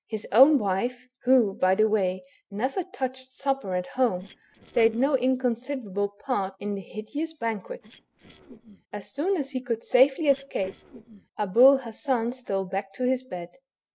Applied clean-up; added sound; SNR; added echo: neural separator model SepFormer DNS4.